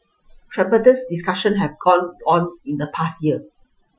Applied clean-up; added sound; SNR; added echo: classical method Wiener filter.